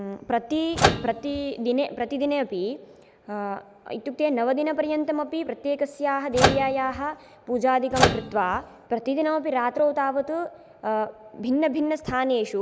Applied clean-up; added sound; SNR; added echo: none; Microwave oven; 0 dB; none.